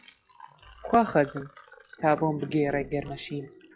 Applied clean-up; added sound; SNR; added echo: classical method log-MMSE.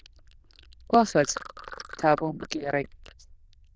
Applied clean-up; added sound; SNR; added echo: neural diffusion model UNIVERSE++.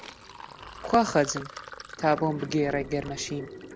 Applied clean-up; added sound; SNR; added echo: none; Sink (filling or washing); 13 dB; none.